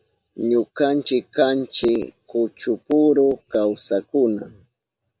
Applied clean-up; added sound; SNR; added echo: none; none; none; none.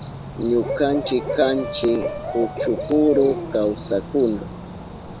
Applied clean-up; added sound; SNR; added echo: none; Cricket / Bird + Brass instrument; 7 dB; none.